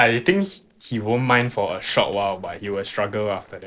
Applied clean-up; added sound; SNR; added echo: neural separator model SepFormer DNS4.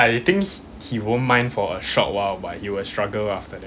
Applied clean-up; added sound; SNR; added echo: none; none; none; none.